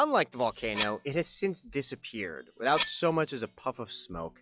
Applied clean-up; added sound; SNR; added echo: classical method log-MMSE.